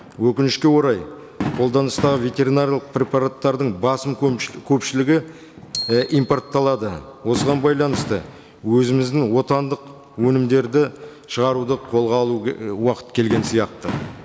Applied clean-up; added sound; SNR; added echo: none; Glockenspiel + Fireworks; 13 dB; none.